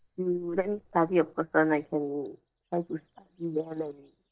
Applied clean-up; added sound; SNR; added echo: neural mask model DeepFilterNet 3.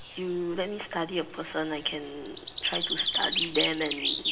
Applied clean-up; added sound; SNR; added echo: none; Bird; 1 dB; reverberation time 2.7 s.